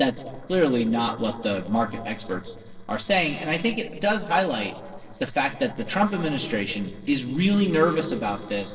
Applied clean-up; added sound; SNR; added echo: neural separator model SepFormer DNS4.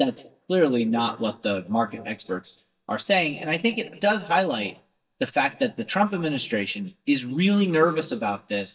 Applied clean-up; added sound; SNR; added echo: neural mask model DeepFilterNet 3.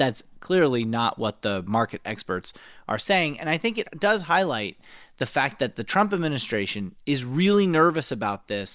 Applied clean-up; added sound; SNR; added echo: none; none; none; none.